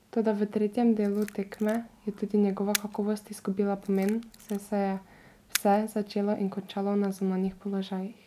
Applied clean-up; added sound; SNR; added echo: none; Camera; 13 dB; none.